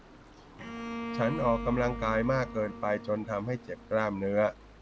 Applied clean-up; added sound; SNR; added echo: none; Bowed string instrument + Stream; 9 dB; none.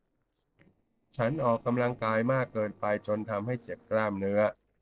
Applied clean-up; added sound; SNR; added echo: neural separator model SepFormer DNS4.